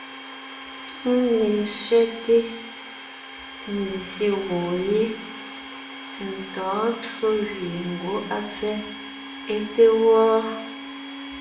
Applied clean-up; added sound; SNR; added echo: none; Domestic sounds, home sounds; 14 dB; reverberation time 0.8 s.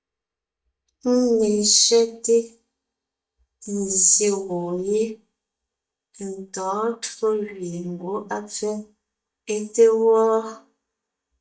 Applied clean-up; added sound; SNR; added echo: neural mask model DeepFilterNet 3.